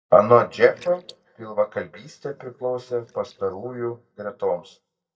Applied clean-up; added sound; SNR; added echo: neural mask model DeepFilterNet 3.